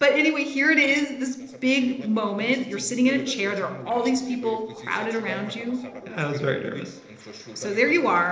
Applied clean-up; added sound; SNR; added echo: neural separator model SepFormer DNS4.